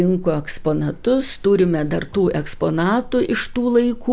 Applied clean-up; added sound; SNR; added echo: none; none; none; none.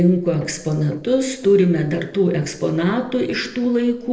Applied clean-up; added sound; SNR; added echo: neural separator model SepFormer DNS4.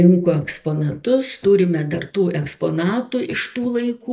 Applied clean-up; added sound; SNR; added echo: neural mask model DeepFilterNet 3.